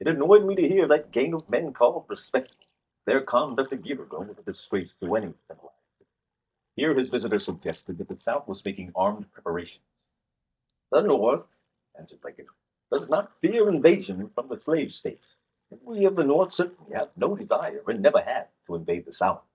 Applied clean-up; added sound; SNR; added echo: neural mask model DeepFilterNet 3.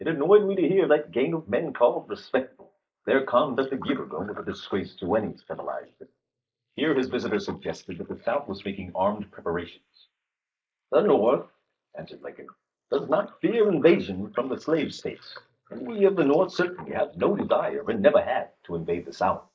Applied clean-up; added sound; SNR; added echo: neural mask model Resemble Enhance denoiser.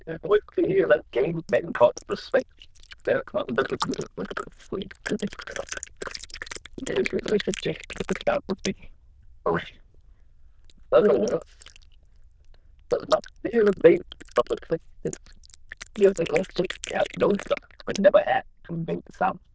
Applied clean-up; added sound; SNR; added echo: neural diffusion model UNIVERSE++.